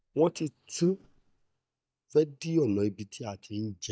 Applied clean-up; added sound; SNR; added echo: neural mask model DeepFilterNet 3.